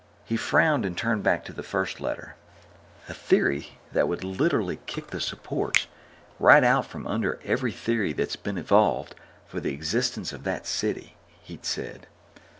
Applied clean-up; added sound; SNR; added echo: none; Finger snapping; 10 dB; none.